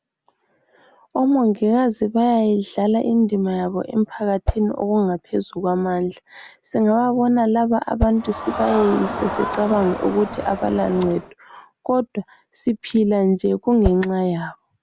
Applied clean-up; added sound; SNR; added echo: none; Crowd + Whoosh, swoosh, swish; 6 dB; none.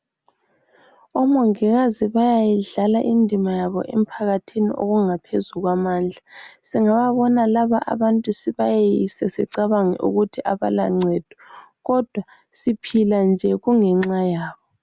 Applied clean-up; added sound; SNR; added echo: none; none; none; none.